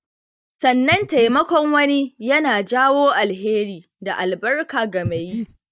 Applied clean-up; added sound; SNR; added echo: neural mask model DeepFilterNet 3.